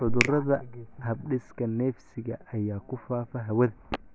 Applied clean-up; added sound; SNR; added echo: none; Finger snapping; 9 dB; none.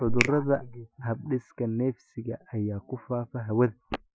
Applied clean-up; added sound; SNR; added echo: classical method Wiener filter.